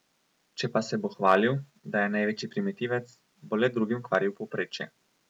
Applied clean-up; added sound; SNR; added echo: none; none; none; none.